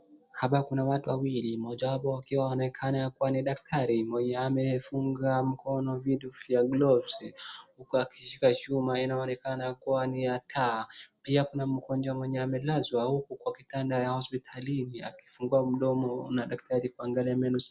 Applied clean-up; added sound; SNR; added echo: none; none; none; none.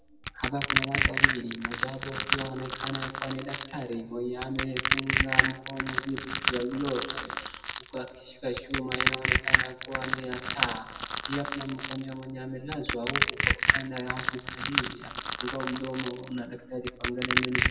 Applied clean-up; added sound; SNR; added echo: none; Crushing; -5 dB; reverberation time 1.1 s.